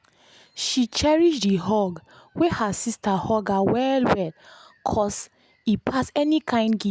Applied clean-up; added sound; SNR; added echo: none; none; none; none.